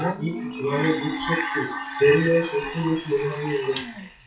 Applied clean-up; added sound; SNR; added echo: classical method WPE with log-MMSE.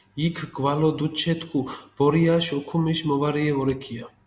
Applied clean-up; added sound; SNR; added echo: none; none; none; none.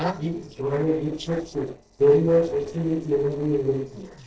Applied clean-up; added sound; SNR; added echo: neural separator model SepFormer DNS4.